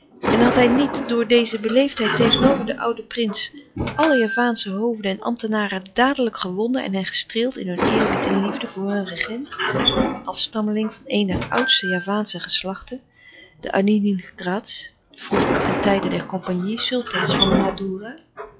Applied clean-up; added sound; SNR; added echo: classical method log-MMSE.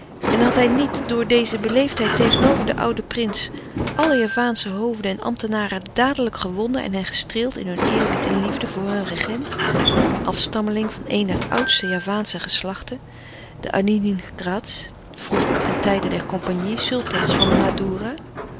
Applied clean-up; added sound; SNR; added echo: none; Sliding door; 2 dB; none.